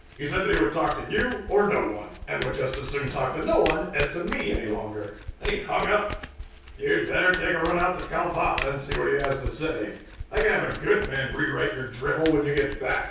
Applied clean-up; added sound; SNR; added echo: none; Domestic sounds, home sounds; 10 dB; reverberation time 0.6 s.